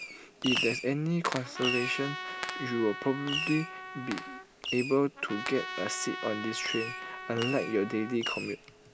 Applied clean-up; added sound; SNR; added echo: none; Fireworks + Trumpet; 5 dB; none.